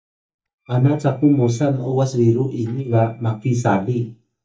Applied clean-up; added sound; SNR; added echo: neural mask model DeepFilterNet 3.